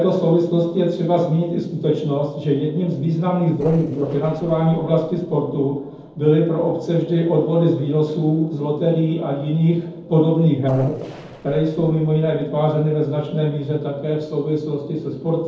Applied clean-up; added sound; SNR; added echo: neural separator model SepFormer DNS4.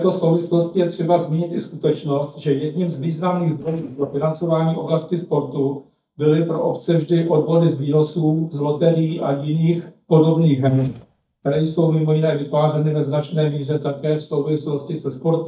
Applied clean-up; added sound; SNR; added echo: neural mask model DeepFilterNet 3.